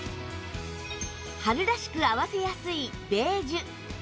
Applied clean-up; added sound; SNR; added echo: none; none; none; none.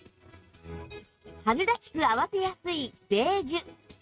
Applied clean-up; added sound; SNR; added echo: neural mask model RNNoise.